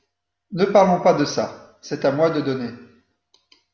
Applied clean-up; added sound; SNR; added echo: none; none; none; none.